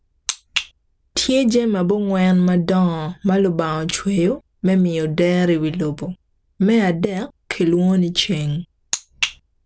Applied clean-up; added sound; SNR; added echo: none; none; none; none.